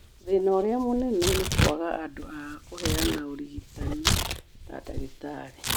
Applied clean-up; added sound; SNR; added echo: none; Tearing; 1 dB; none.